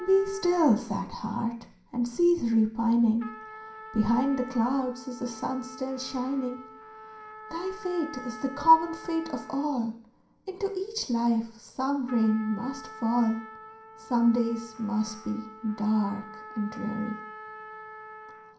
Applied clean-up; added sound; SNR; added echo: none; Trumpet; 17 dB; reverberation time 0.5 s.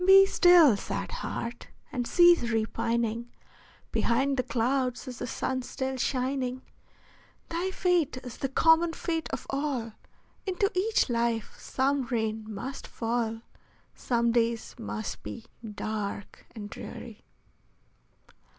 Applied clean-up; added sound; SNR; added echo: none; none; none; none.